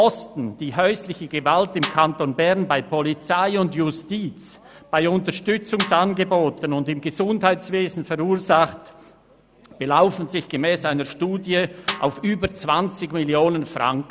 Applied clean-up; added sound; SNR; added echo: none; Snare drum; 11 dB; none.